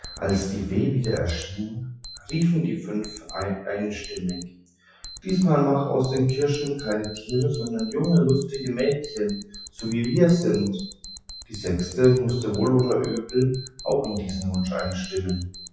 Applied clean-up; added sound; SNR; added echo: classical method WPE with log-MMSE.